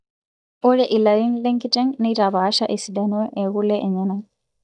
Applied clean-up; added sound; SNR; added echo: neural mask model DeepFilterNet 3.